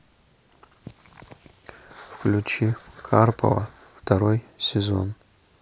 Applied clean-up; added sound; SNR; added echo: none; none; none; none.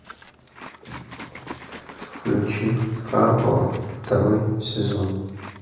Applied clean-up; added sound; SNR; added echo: none; Liquid; 18 dB; reverberation time 1.1 s.